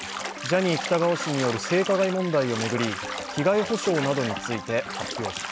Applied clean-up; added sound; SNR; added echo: none; Bathtub (filling or washing); 8 dB; none.